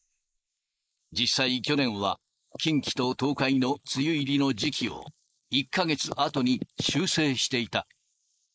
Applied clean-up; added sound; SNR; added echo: neural mask model Resemble Enhance denoiser.